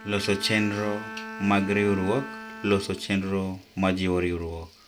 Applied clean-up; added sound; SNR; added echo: none; Bowed string instrument; 14 dB; none.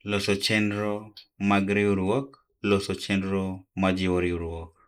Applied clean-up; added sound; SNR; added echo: neural mask model Resemble Enhance denoiser.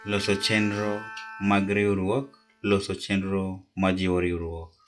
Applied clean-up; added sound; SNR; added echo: classical method log-MMSE.